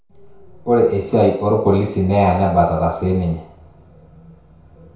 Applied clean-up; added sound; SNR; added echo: none; none; none; reverberation time 0.6 s.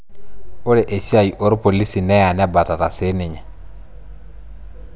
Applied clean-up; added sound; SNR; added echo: none; none; none; none.